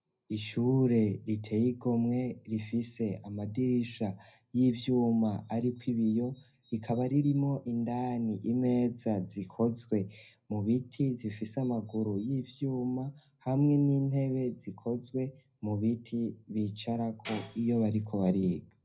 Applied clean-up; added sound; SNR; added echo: none; Tambourine; 18 dB; reverberation time 0.3 s.